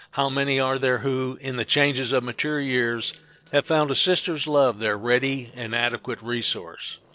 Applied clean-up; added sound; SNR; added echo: neural separator model SepFormer DNS4.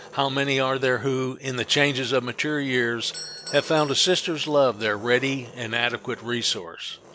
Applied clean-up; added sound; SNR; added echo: none; Engine + Doorbell; 19 dB; none.